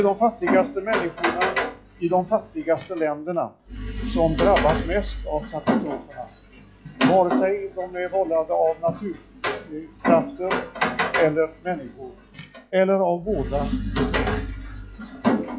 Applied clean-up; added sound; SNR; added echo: classical method log-MMSE.